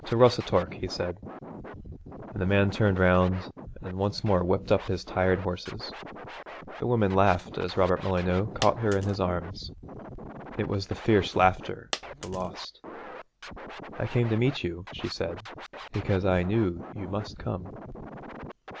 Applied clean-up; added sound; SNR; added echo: none; Coin (dropping) + Scratching (performance technique); 13 dB; none.